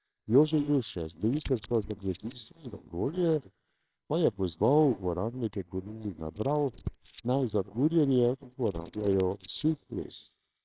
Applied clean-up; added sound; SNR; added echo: neural separator model SepFormer WHAMR!.